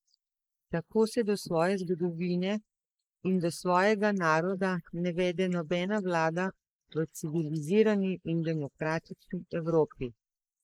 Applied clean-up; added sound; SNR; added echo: neural mask model Resemble Enhance denoiser.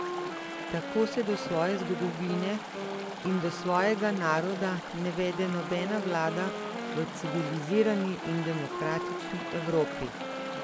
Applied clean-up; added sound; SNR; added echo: none; Wind instrument, woodwind instrument + Chatter / Stream; 5 dB; none.